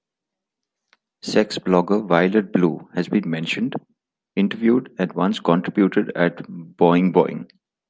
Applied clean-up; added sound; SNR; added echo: none; none; none; none.